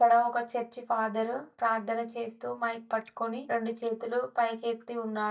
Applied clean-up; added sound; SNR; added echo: neural mask model DeepFilterNet 3.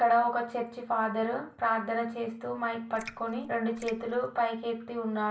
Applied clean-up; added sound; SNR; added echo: none; Raindrop; 18 dB; reverberation time 0.3 s.